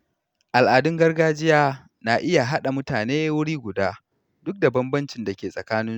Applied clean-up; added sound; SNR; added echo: none; none; none; none.